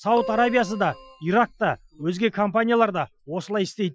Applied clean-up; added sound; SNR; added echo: classical method Wiener filter.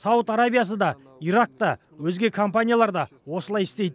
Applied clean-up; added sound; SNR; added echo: none; none; none; none.